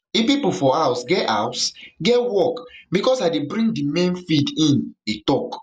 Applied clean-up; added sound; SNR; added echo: none; none; none; none.